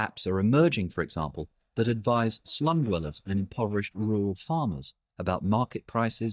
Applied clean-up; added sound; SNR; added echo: neural mask model DeepFilterNet 3.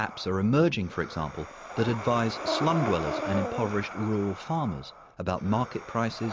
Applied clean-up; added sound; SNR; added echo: none; Breathing; 8 dB; none.